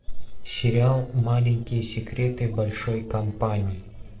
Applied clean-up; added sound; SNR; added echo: neural separator model SepFormer DNS4.